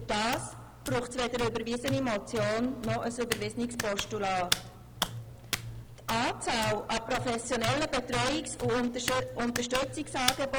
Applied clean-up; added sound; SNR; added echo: none; Hands; 7 dB; none.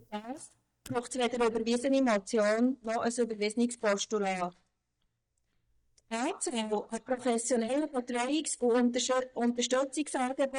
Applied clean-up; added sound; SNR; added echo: neural mask model DeepFilterNet 3.